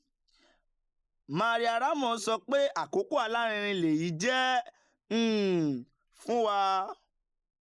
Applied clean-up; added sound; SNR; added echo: neural mask model Resemble Enhance denoiser.